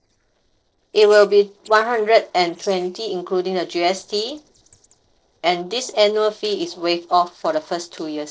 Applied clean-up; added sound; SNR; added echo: neural separator model SepFormer DNS4.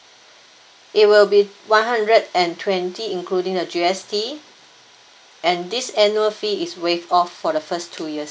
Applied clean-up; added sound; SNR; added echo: none; none; none; none.